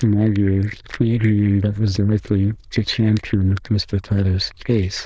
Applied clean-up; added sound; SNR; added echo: neural diffusion model UNIVERSE++.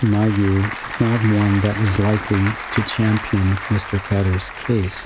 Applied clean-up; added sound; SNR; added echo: none; Applause / Crowd; 11 dB; none.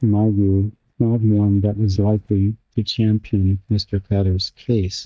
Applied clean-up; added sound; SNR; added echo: neural mask model DeepFilterNet 3.